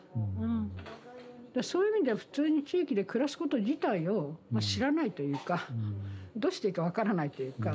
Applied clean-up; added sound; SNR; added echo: none; none; none; none.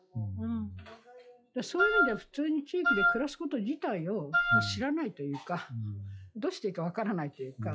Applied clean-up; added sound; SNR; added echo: classical method log-MMSE.